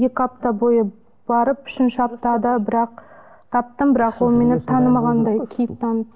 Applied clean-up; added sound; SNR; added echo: none; none; none; none.